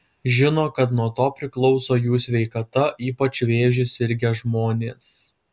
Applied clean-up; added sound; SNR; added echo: none; none; none; none.